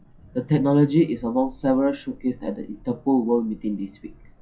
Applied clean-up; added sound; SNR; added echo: classical method WPE with log-MMSE.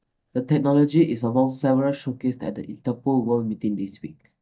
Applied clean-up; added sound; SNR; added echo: neural mask model DeepFilterNet 3.